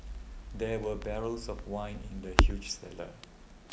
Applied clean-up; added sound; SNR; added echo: none; Crackle; -5 dB; none.